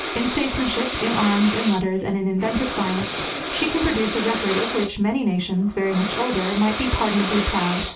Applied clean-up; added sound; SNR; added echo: none; Breathing; 6 dB; reverberation time 0.3 s.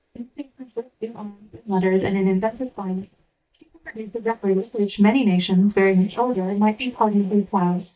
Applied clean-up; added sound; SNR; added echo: neural mask model DeepFilterNet 3.